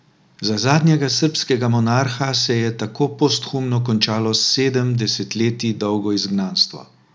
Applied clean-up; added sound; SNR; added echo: none; none; none; none.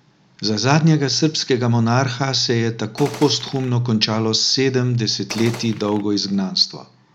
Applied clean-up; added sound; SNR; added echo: none; Gunshot, gunfire; 15 dB; none.